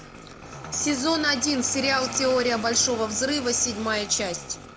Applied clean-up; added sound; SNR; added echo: none; Engine starting; 12 dB; none.